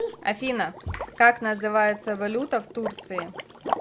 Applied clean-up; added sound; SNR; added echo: none; Liquid; 11 dB; none.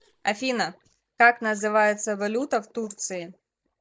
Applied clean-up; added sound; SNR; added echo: neural mask model DeepFilterNet 3.